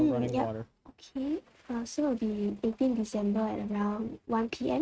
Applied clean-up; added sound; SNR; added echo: neural mask model RNNoise.